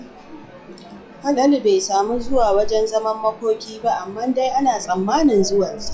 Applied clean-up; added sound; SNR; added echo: classical method log-MMSE.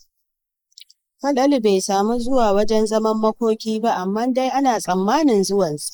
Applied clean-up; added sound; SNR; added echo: neural mask model Resemble Enhance denoiser.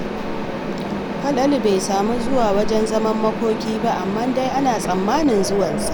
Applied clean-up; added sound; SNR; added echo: none; Mechanisms; 4 dB; none.